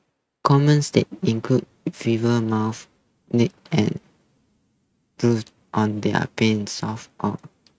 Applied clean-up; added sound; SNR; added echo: neural mask model RNNoise.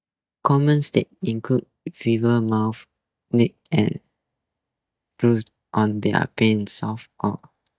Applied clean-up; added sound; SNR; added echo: neural mask model DeepFilterNet 3.